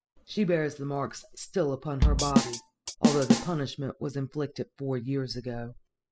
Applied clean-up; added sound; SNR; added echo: classical method spectral subtraction.